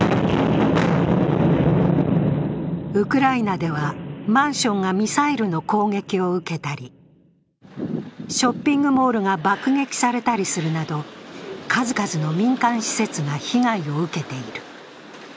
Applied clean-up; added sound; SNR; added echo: none; none; none; none.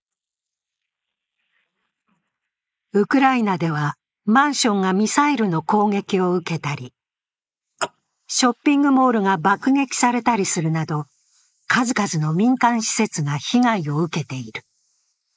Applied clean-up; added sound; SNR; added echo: neural mask model Resemble Enhance denoiser.